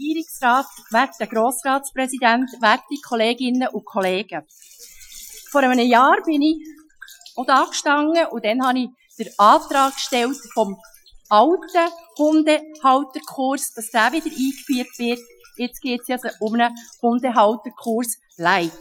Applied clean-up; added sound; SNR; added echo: classical method Wiener filter.